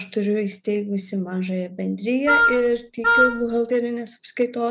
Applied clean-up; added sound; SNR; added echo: none; Wind instrument, woodwind instrument; -3 dB; none.